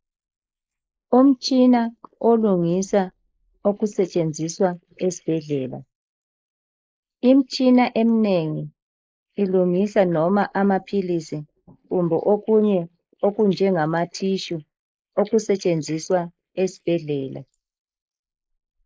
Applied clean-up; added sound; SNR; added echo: neural mask model Resemble Enhance denoiser.